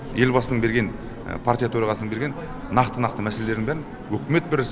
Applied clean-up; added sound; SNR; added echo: none; Bird / Dog; 17 dB; none.